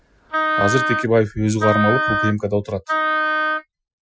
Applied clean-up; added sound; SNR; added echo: classical method Wiener filter.